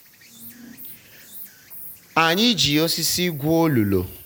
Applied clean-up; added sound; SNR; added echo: none; Insect; 18 dB; none.